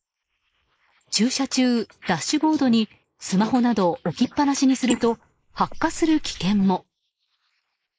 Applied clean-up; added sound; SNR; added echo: neural mask model Resemble Enhance denoiser.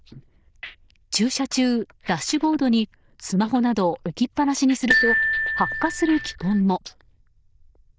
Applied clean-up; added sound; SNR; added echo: neural diffusion model UNIVERSE++.